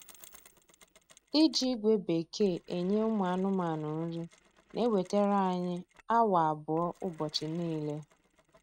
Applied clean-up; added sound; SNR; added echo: neural mask model RNNoise.